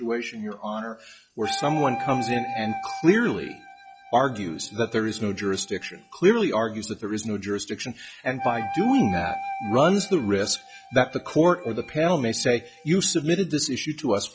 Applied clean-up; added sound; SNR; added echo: classical method log-MMSE.